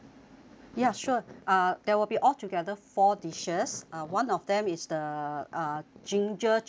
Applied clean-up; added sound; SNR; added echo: none; none; none; none.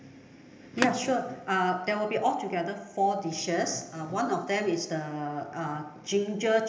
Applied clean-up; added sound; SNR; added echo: none; Telephone; 8 dB; reverberation time 0.8 s.